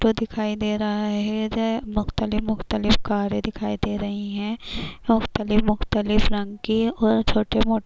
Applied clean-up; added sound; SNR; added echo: none; none; none; none.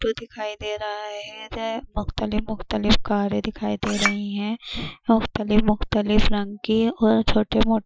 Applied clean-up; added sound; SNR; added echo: classical method Wiener filter.